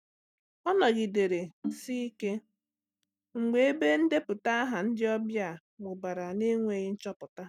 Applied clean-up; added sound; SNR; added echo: neural mask model DeepFilterNet 3.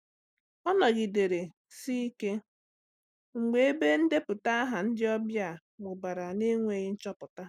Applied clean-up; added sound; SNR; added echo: neural mask model Resemble Enhance denoiser.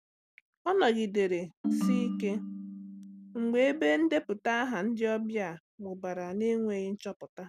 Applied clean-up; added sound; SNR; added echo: none; Ringtone; 4 dB; none.